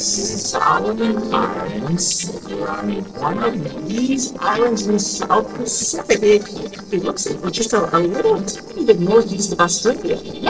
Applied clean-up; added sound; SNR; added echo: neural separator model SepFormer DNS4.